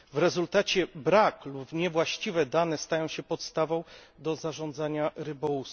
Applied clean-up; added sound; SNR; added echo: none; none; none; none.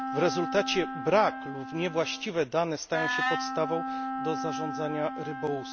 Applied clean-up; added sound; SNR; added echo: none; Wind instrument, woodwind instrument; 4 dB; none.